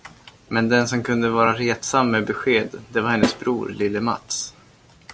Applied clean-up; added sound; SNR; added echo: none; Snare drum; 5 dB; none.